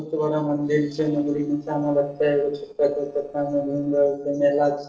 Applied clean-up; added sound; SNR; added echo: neural separator model SepFormer DNS4.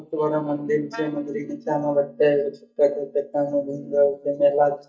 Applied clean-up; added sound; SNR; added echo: neural mask model DeepFilterNet 3.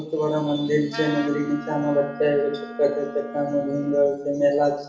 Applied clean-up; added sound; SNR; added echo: none; Wind instrument, woodwind instrument; 14 dB; reverberation time 0.7 s.